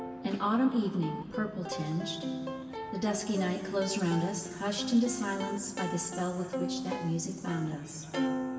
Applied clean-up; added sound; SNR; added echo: none; Plucked string instrument; 6 dB; reverberation time 2.0 s.